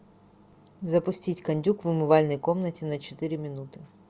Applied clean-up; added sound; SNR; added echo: none; none; none; none.